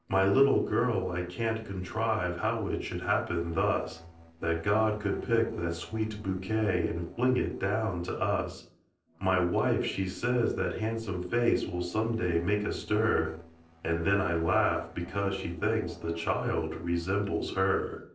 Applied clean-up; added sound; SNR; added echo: neural separator model SepFormer DNS4.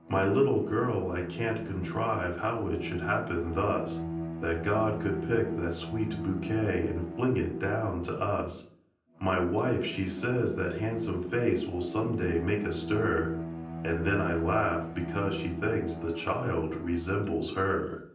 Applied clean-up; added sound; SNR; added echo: none; Bowed string instrument; 9 dB; reverberation time 0.6 s.